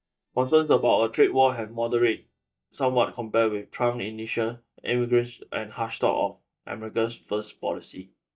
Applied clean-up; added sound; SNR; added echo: neural mask model DeepFilterNet 3.